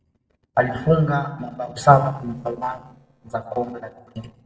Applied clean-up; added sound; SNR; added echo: neural separator model SepFormer DNS4.